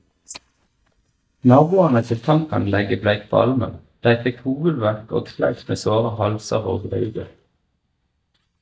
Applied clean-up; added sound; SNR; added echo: neural mask model DeepFilterNet 3.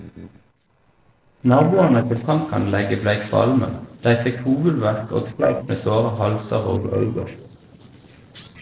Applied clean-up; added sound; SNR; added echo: neural separator model SepFormer DNS4.